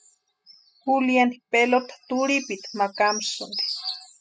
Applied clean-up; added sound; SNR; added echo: classical method spectral subtraction.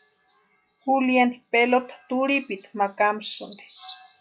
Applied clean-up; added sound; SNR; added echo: classical method log-MMSE.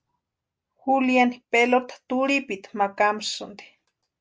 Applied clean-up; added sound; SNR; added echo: none; none; none; none.